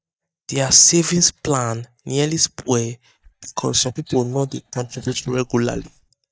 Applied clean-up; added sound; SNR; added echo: neural mask model DeepFilterNet 3.